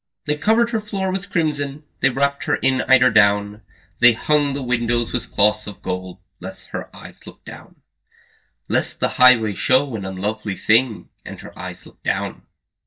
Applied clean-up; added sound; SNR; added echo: neural mask model DeepFilterNet 3.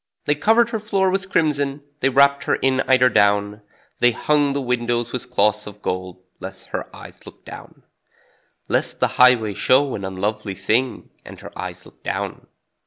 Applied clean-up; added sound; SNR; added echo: none; none; none; none.